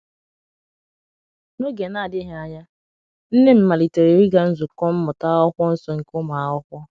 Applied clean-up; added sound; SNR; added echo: none; none; none; none.